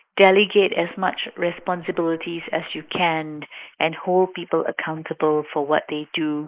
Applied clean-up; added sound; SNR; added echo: neural mask model Resemble Enhance denoiser.